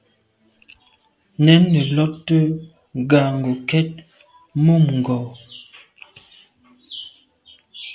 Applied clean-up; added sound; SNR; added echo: none; none; none; none.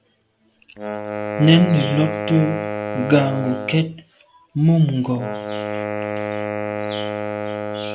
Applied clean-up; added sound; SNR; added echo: none; Wind instrument, woodwind instrument; 6 dB; none.